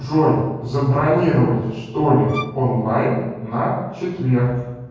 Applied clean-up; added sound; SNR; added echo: none; Bowed string instrument; 13 dB; reverberation time 1.3 s.